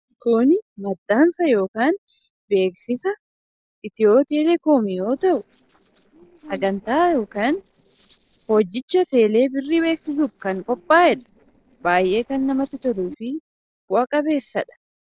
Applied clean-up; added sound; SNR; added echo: neural separator model SepFormer DNS4.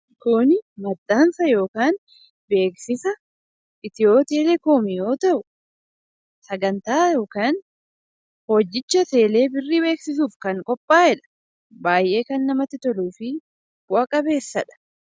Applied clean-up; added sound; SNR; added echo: none; none; none; none.